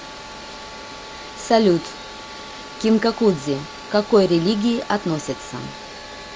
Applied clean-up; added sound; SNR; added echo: none; Wind instrument, woodwind instrument; 19 dB; none.